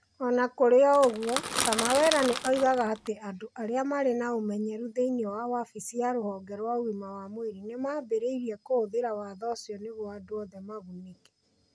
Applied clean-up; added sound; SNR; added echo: none; Crackle / Crushing; 3 dB; none.